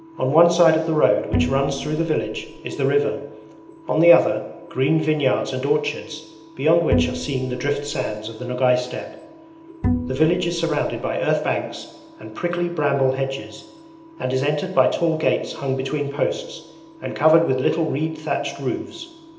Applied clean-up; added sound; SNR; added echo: none; Bowed string instrument; 5 dB; reverberation time 0.9 s.